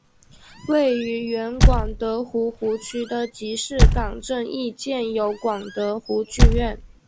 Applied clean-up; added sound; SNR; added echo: none; Squeak / Slam; -3 dB; none.